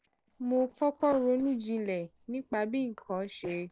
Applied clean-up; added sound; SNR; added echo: neural separator model SepFormer DNS4.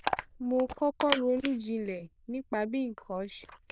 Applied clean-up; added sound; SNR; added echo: neural diffusion model UNIVERSE++.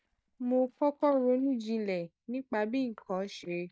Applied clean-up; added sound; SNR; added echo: neural mask model DeepFilterNet 3.